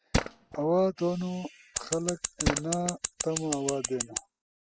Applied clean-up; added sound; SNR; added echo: classical method spectral subtraction.